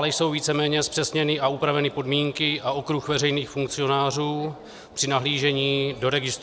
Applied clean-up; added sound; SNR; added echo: none; none; none; none.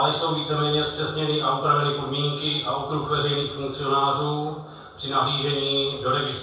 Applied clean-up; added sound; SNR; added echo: none; none; none; reverberation time 0.7 s.